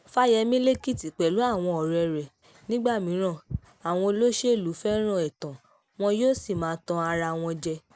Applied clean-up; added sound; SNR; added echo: none; Walk, footsteps; 20 dB; none.